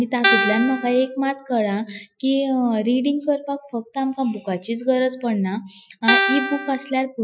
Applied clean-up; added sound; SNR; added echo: classical method Wiener filter.